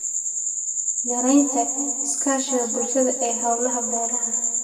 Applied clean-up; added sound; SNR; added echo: none; none; none; reverberation time 1.8 s.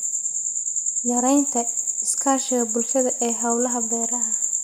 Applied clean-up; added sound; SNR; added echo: none; none; none; none.